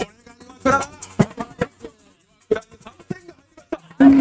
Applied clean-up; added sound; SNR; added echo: neural mask model RNNoise.